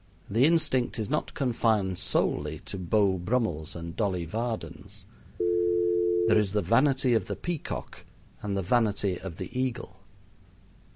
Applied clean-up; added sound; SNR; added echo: none; Telephone; -3 dB; none.